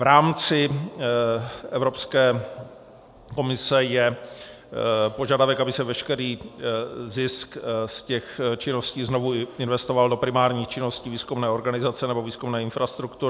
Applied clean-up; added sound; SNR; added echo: none; none; none; none.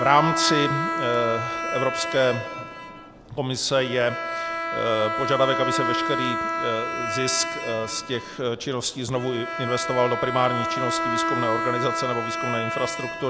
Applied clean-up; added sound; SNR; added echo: none; Bowed string instrument; 2 dB; none.